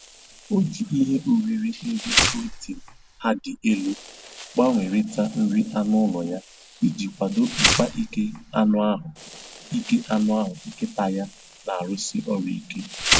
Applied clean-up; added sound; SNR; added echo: none; Insect; 6 dB; none.